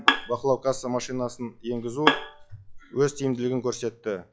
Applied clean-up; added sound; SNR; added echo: classical method log-MMSE.